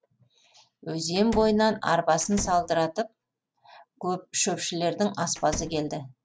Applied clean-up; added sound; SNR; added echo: none; Slam; 13 dB; none.